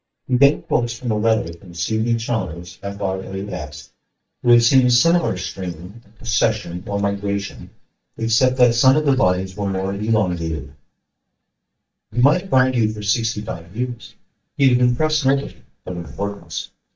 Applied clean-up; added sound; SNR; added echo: neural mask model DeepFilterNet 3.